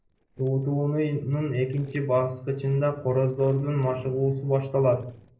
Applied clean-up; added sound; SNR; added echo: neural separator model SepFormer DNS4.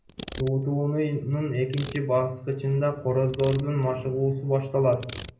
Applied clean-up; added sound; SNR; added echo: none; Ratchet, pawl; 12 dB; reverberation time 0.5 s.